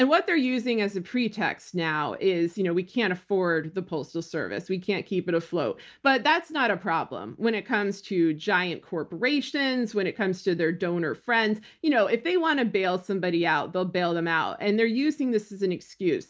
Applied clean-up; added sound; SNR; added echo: none; none; none; none.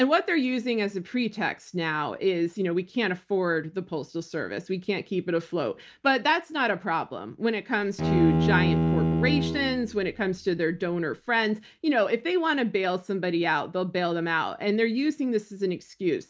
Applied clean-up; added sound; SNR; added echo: none; Bowed string instrument; 0 dB; none.